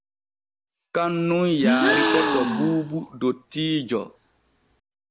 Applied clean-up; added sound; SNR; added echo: none; Gasp; 0 dB; none.